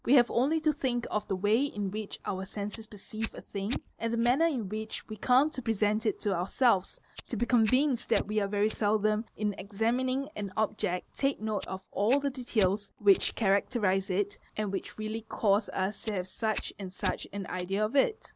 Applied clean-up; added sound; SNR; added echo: neural mask model Resemble Enhance denoiser.